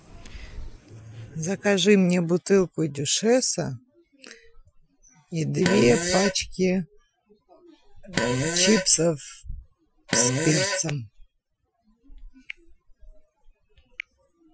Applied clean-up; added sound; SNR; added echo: classical method Wiener filter.